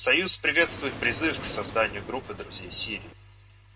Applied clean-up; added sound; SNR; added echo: none; Waves, surf; 11 dB; reverberation time 0.2 s.